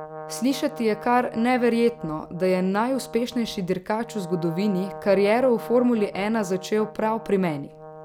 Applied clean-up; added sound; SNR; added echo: none; Brass instrument; 15 dB; none.